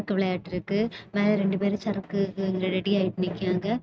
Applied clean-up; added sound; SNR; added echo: neural mask model RNNoise.